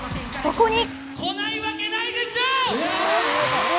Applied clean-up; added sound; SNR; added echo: none; Squeak; 15 dB; none.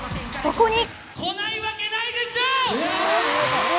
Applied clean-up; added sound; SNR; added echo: none; none; none; none.